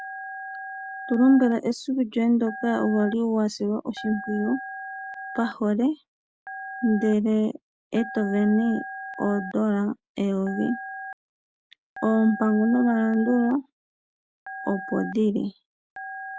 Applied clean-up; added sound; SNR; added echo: none; Telephone; 13 dB; none.